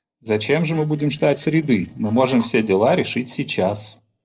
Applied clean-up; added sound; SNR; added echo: neural separator model SepFormer DNS4.